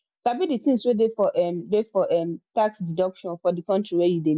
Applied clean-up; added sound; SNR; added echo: none; none; none; none.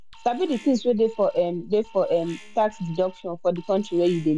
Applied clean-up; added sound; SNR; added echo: none; Alarm; 20 dB; none.